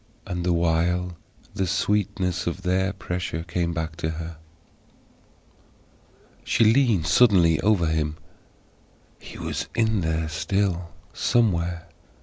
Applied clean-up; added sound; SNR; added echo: none; none; none; none.